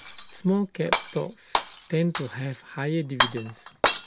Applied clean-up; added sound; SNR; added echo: none; Shatter; -2 dB; none.